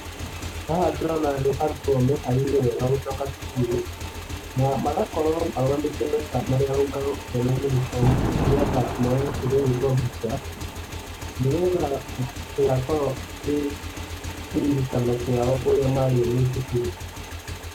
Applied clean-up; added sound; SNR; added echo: none; Thunder + Motorcycle / Engine; 7 dB; none.